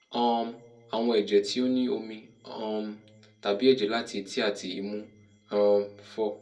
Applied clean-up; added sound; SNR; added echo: none; none; none; reverberation time 0.2 s.